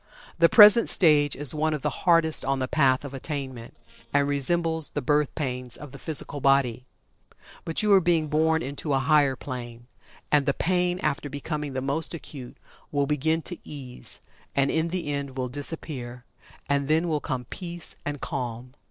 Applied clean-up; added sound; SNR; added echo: neural separator model SepFormer DNS4.